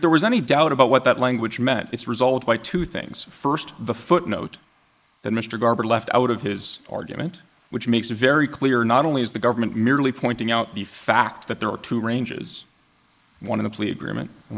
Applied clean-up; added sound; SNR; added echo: neural mask model Resemble Enhance denoiser.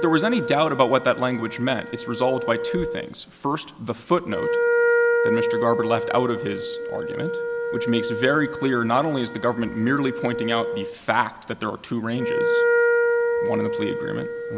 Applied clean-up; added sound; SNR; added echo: none; Wind instrument, woodwind instrument; 1 dB; none.